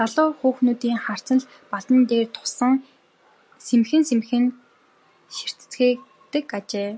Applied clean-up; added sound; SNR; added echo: none; none; none; none.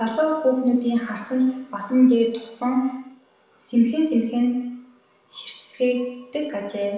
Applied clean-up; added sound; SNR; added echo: none; none; none; reverberation time 0.8 s.